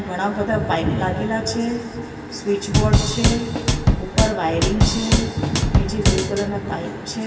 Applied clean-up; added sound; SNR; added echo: none; Drum / Drum kit; -3 dB; reverberation time 2.6 s.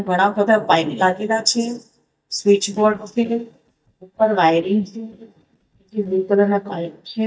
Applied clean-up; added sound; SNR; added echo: neural mask model DeepFilterNet 3.